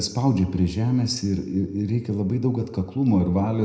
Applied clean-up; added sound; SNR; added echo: none; none; none; reverberation time 0.8 s.